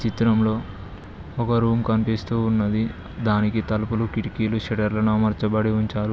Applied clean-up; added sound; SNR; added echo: none; none; none; none.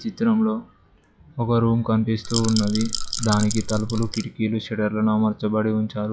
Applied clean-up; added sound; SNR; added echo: classical method log-MMSE.